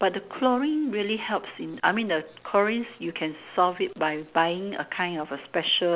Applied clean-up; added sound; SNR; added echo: none; none; none; none.